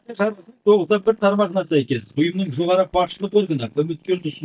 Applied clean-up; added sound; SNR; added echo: neural mask model DeepFilterNet 3.